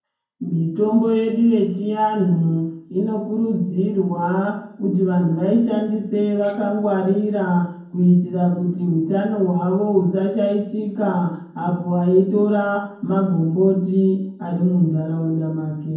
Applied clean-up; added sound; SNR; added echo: none; Keys jangling; 18 dB; reverberation time 0.9 s.